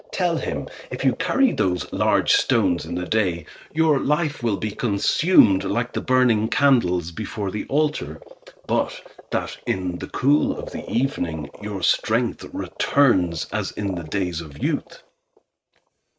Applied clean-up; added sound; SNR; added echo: neural mask model RNNoise.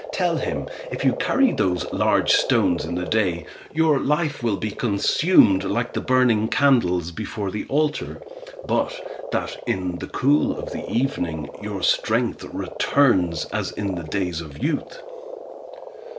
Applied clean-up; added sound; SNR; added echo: none; Frog; 12 dB; none.